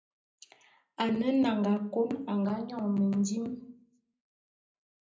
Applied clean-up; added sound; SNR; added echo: none; none; none; reverberation time 0.5 s.